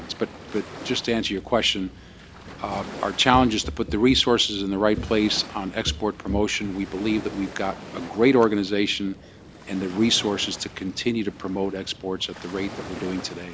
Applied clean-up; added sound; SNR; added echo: none; Waves, surf; 16 dB; none.